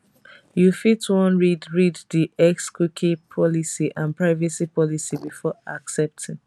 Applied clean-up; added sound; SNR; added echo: none; none; none; none.